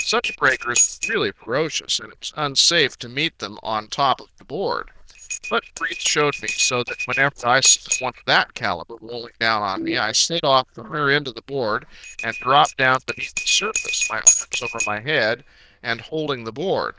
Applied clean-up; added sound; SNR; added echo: neural diffusion model UNIVERSE++.